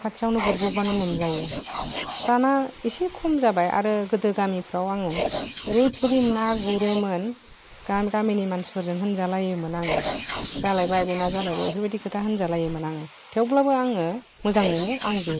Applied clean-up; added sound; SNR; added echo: neural mask model Resemble Enhance denoiser.